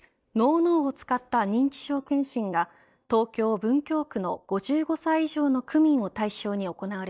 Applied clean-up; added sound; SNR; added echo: neural mask model DeepFilterNet 3.